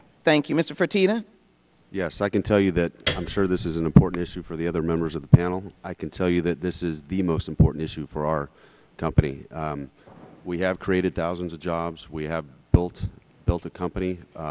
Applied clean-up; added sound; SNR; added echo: none; Piano; 12 dB; none.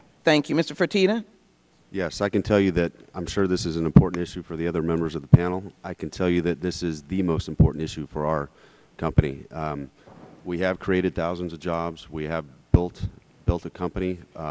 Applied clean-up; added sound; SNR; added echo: none; none; none; none.